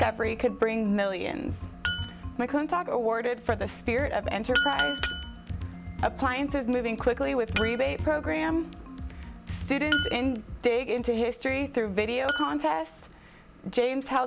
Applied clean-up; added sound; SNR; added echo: none; Chink, clink; 1 dB; none.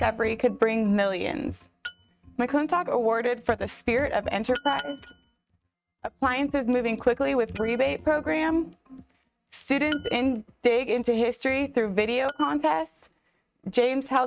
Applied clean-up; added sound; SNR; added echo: neural mask model RNNoise.